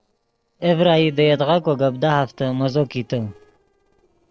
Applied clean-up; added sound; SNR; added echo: neural separator model SepFormer DNS4.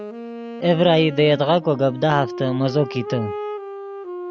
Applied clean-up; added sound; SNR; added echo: none; Wind instrument, woodwind instrument; 11 dB; none.